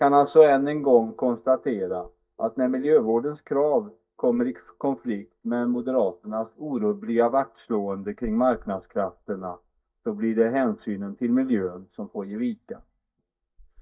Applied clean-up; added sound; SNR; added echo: neural mask model DeepFilterNet 3.